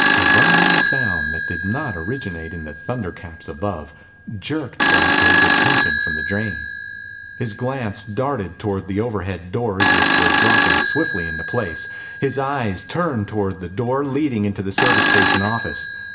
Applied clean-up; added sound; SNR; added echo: none; Telephone; -4 dB; reverberation time 1.9 s.